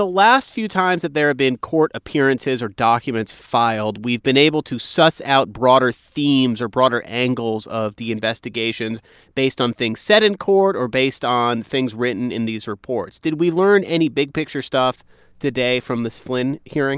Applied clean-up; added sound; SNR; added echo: none; none; none; none.